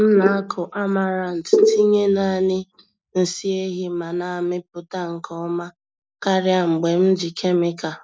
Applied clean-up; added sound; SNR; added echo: neural mask model Resemble Enhance denoiser.